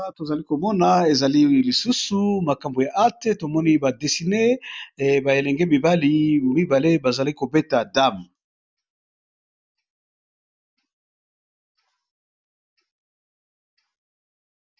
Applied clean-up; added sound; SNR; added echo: none; none; none; none.